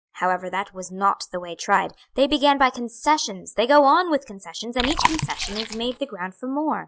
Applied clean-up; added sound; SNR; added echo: classical method log-MMSE.